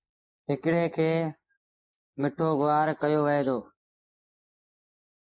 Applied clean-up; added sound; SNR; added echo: neural mask model Resemble Enhance denoiser.